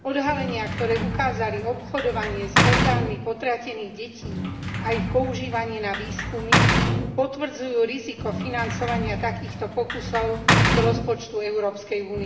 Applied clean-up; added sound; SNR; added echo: none; Sliding door / Slam; -2 dB; reverberation time 2.5 s.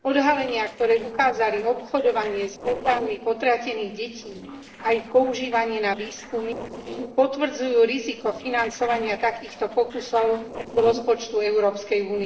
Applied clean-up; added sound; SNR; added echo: neural separator model SepFormer DNS4.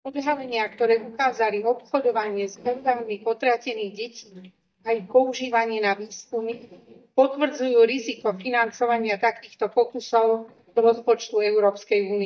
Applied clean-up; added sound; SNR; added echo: neural mask model DeepFilterNet 3.